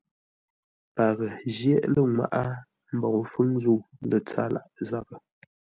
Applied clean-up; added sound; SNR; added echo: none; none; none; none.